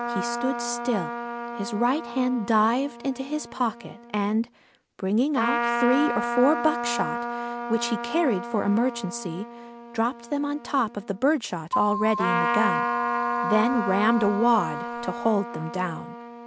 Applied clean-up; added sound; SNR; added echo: none; Keyboard (musical) + Trumpet; 4 dB; none.